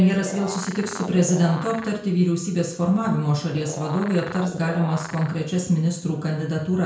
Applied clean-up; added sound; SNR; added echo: none; Animal; 13 dB; reverberation time 0.5 s.